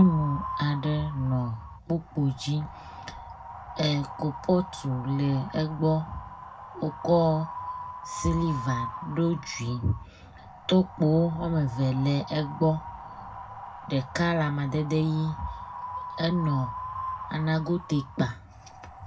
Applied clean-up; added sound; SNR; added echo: none; Wind; 12 dB; reverberation time 0.4 s.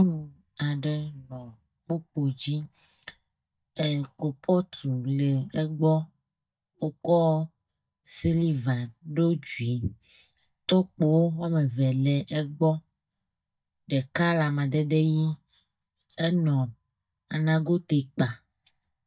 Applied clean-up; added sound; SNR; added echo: neural mask model DeepFilterNet 3.